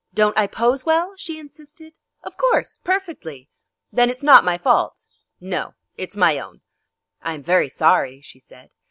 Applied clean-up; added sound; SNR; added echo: none; none; none; none.